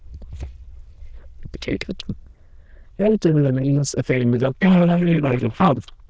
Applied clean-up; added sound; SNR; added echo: neural diffusion model UNIVERSE++.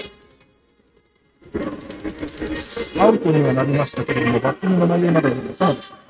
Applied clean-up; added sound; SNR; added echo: neural mask model RNNoise.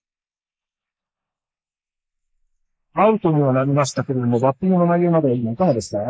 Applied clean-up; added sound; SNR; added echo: neural mask model Resemble Enhance denoiser.